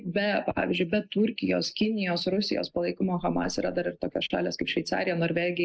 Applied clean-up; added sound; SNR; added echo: neural mask model Resemble Enhance denoiser.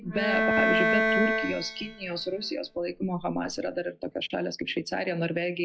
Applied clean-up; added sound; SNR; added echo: classical method log-MMSE.